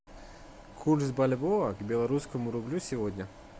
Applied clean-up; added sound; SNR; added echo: none; none; none; none.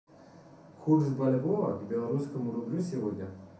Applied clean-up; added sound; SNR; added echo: none; none; none; reverberation time 0.6 s.